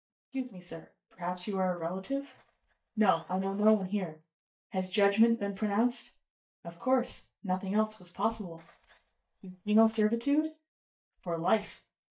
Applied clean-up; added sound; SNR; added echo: neural mask model DeepFilterNet 3.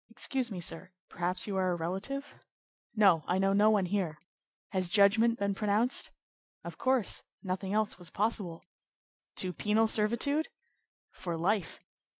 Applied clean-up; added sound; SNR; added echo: none; none; none; none.